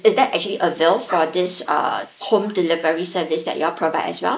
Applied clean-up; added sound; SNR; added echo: neural mask model Resemble Enhance denoiser.